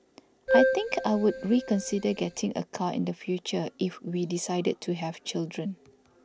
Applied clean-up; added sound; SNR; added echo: none; Keyboard (musical); 0 dB; none.